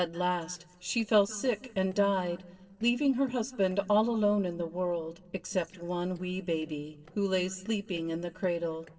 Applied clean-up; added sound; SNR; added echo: neural separator model SepFormer DNS4.